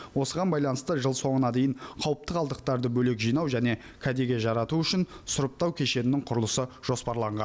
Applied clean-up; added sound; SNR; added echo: none; none; none; none.